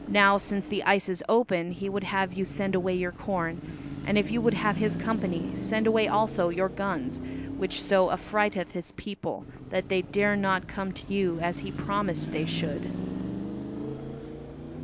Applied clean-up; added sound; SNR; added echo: none; Car passing by / Traffic noise, roadway noise / Engine; 8 dB; none.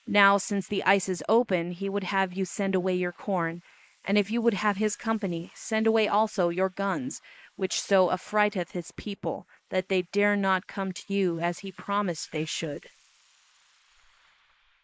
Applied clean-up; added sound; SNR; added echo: neural mask model Resemble Enhance denoiser.